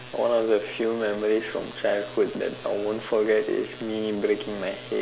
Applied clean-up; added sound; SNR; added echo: none; none; none; none.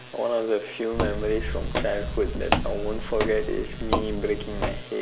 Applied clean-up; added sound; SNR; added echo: none; Walk, footsteps; 0 dB; none.